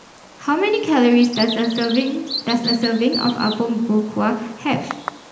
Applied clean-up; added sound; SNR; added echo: none; Bird vocalization, bird call, bird song; 11 dB; reverberation time 0.9 s.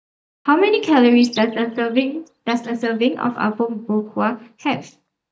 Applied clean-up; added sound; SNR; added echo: neural mask model DeepFilterNet 3.